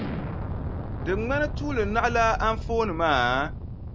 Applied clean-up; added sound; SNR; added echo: none; Explosion; 5 dB; none.